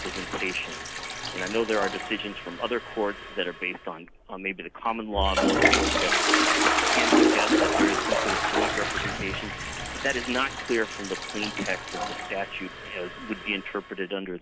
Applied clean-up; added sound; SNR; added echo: none; Toilet flush; -4 dB; none.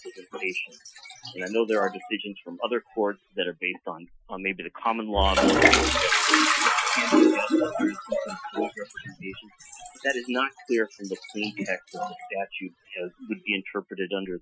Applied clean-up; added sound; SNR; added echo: classical method Wiener filter.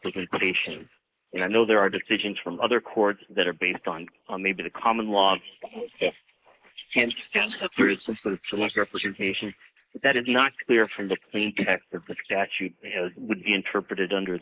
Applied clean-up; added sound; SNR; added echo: neural mask model Resemble Enhance denoiser.